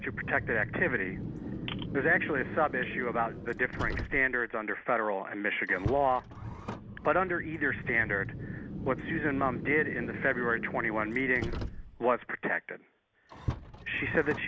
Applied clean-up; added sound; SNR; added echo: none; Car; 8 dB; none.